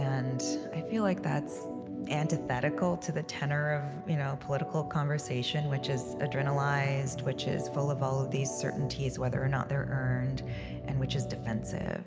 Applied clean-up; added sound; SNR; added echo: none; Organ; 6 dB; none.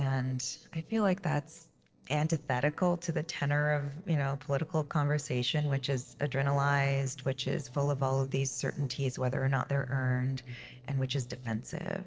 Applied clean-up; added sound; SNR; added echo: neural separator model SepFormer DNS4.